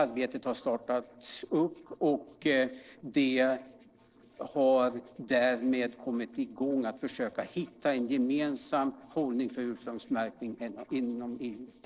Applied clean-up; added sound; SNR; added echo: neural separator model SepFormer DNS4.